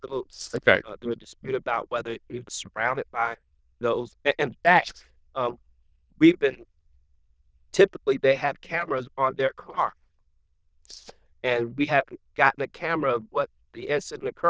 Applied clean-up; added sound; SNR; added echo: neural diffusion model UNIVERSE++.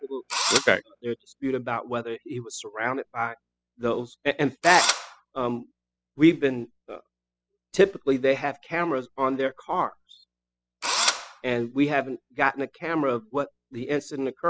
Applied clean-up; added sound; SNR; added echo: classical method spectral subtraction.